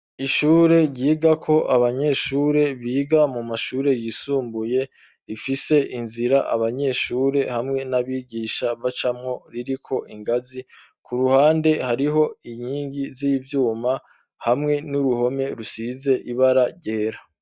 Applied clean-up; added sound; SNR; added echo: none; none; none; none.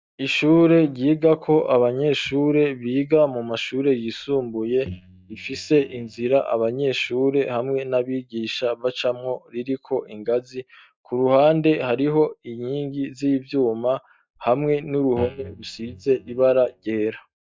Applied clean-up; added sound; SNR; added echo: neural mask model DeepFilterNet 3.